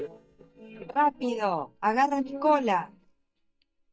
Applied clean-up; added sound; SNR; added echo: neural mask model DeepFilterNet 3.